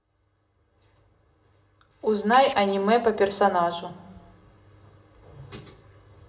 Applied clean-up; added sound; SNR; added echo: none; Tools; 17 dB; reverberation time 1.6 s.